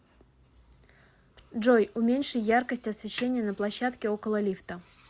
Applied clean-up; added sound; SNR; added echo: none; Snare drum; 16 dB; none.